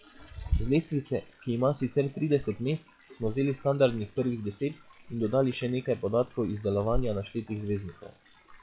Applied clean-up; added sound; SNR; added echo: classical method log-MMSE.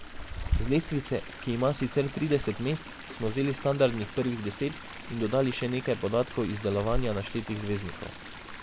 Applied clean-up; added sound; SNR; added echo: none; Chatter / Stream; 7 dB; none.